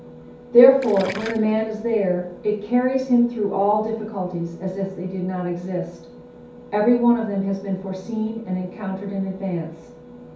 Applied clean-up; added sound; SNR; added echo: none; Gurgling; 17 dB; reverberation time 0.6 s.